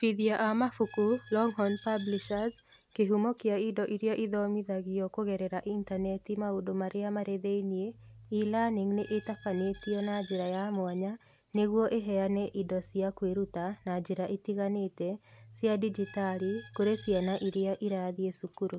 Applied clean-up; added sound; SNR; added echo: none; Squeak; 20 dB; none.